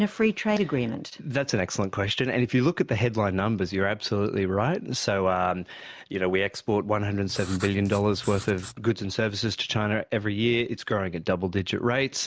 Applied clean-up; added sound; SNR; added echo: none; Writing; 16 dB; none.